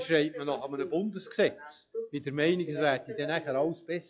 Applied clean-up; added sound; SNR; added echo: classical method log-MMSE.